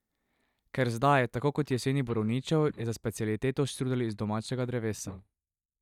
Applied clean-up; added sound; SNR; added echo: neural mask model DeepFilterNet 3.